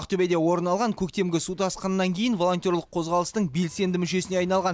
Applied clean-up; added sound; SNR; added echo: none; none; none; none.